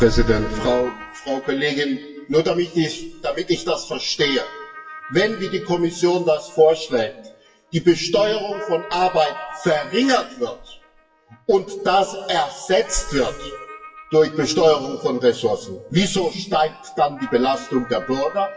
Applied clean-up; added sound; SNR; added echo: classical method WPE with log-MMSE.